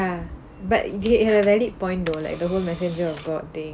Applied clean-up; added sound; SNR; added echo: none; Camera; 19 dB; none.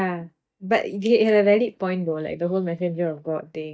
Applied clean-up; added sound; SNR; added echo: neural mask model DeepFilterNet 3.